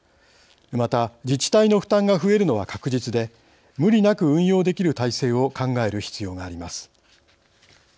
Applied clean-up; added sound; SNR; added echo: none; none; none; none.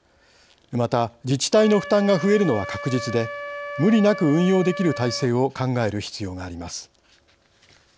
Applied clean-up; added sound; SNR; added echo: none; Wind instrument, woodwind instrument; 13 dB; none.